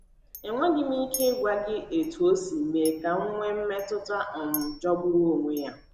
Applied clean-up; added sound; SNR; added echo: none; Chink, clink; 15 dB; none.